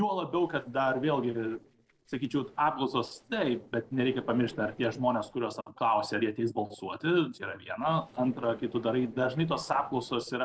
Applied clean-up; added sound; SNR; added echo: neural separator model SepFormer DNS4.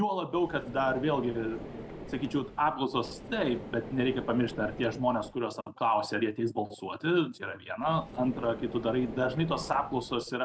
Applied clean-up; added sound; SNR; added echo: none; Car; 13 dB; none.